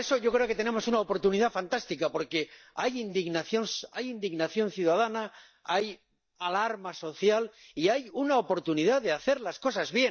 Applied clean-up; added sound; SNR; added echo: neural mask model DeepFilterNet 3.